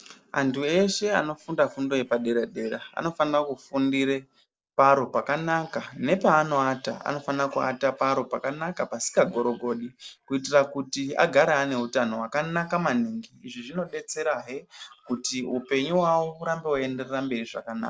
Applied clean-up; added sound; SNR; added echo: neural separator model SepFormer DNS4.